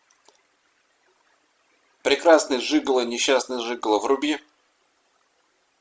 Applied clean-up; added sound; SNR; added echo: none; none; none; none.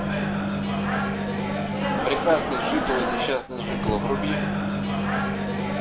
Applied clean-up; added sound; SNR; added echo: none; Microwave oven; -5 dB; none.